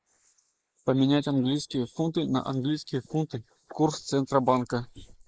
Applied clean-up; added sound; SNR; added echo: neural mask model Resemble Enhance denoiser.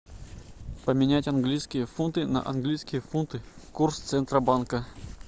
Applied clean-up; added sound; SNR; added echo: none; none; none; none.